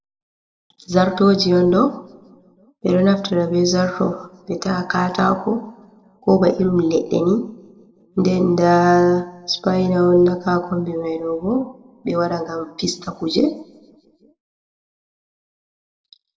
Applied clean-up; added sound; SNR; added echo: none; none; none; reverberation time 0.6 s.